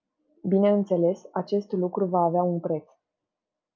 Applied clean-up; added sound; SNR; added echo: none; none; none; none.